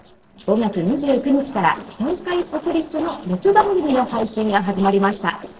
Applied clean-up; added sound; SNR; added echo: neural separator model SepFormer DNS4.